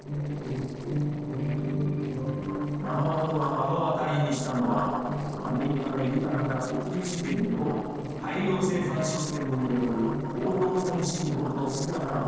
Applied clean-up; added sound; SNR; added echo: neural separator model SepFormer DNS4.